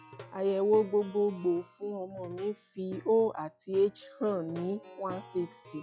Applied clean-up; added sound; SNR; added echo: classical method log-MMSE.